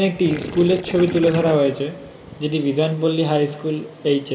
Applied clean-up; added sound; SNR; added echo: none; Gurgling / Liquid; 10 dB; reverberation time 2.7 s.